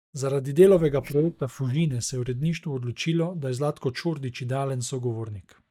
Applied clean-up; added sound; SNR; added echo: neural mask model DeepFilterNet 3.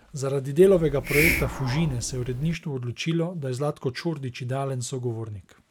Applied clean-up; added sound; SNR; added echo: none; Hiss; 4 dB; none.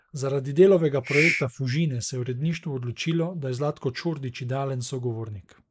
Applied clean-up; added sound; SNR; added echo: neural mask model Resemble Enhance denoiser.